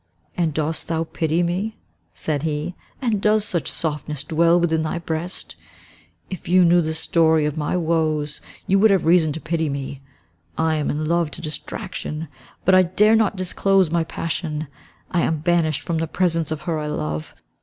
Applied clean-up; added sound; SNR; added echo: none; none; none; none.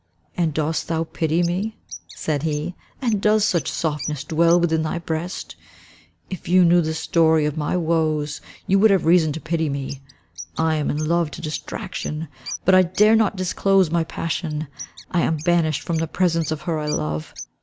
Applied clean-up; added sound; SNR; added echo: none; Bird; 18 dB; none.